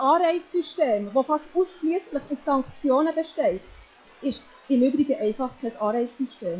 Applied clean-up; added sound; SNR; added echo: classical method log-MMSE.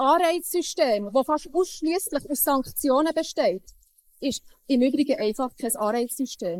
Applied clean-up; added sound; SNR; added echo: neural mask model Resemble Enhance denoiser.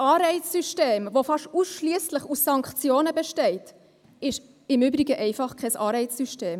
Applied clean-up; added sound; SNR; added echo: none; none; none; none.